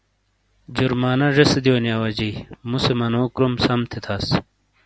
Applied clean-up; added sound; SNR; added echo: none; none; none; none.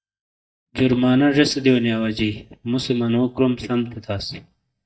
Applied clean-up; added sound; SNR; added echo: neural mask model DeepFilterNet 3.